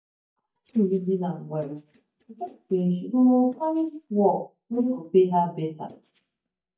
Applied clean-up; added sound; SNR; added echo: neural mask model DeepFilterNet 3.